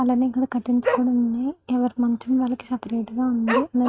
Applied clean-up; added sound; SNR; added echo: neural mask model RNNoise.